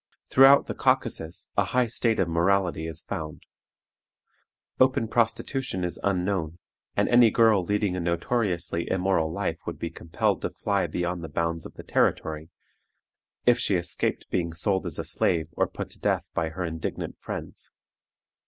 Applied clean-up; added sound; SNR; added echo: none; none; none; none.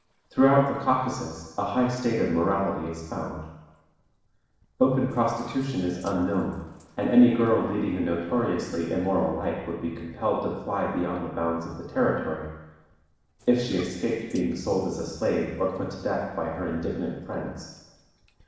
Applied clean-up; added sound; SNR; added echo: neural separator model SepFormer DNS4.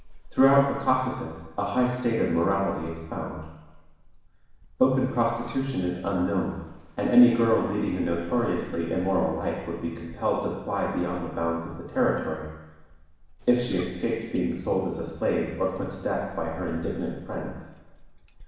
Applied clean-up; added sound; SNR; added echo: none; Bathtub (filling or washing); 19 dB; reverberation time 1.1 s.